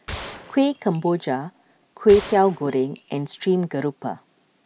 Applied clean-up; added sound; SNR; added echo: none; Gunshot, gunfire; 16 dB; none.